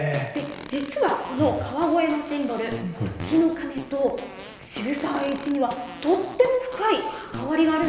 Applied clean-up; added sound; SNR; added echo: none; Fart; 15 dB; reverberation time 1.1 s.